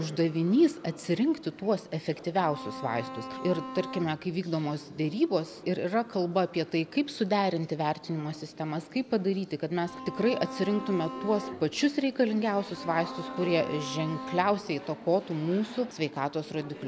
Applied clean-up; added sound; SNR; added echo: none; Bowed string instrument; 11 dB; none.